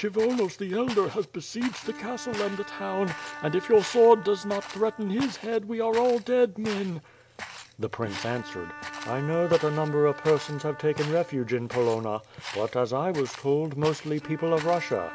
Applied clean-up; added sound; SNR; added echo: none; Bowed string instrument + Walk, footsteps; 14 dB; none.